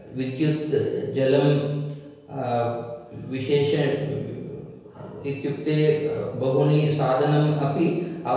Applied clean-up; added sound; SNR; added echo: none; none; none; reverberation time 1.2 s.